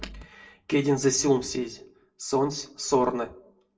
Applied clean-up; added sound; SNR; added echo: none; none; none; reverberation time 0.2 s.